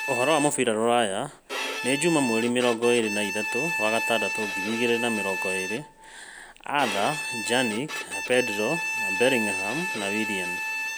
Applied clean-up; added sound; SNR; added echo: none; Bowed string instrument; 4 dB; none.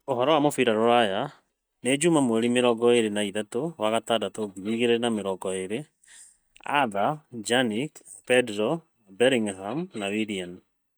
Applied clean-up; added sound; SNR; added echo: neural mask model DeepFilterNet 3.